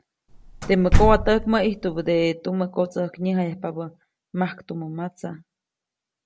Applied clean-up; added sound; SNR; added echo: none; Slam; -1 dB; none.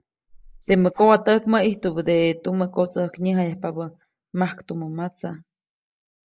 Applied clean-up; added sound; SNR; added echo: neural mask model Resemble Enhance denoiser.